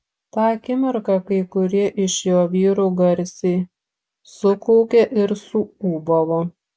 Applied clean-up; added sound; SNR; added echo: none; none; none; none.